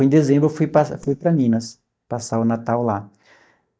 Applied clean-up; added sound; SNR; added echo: neural mask model DeepFilterNet 3.